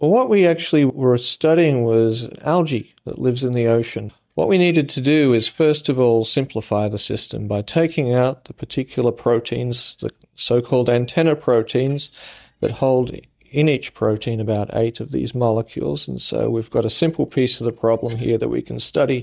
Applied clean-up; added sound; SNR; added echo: neural mask model DeepFilterNet 3.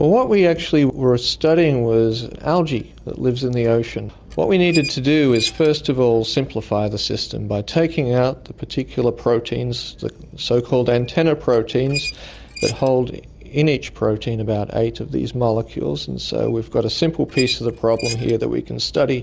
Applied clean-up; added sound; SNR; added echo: none; Squeak; 16 dB; none.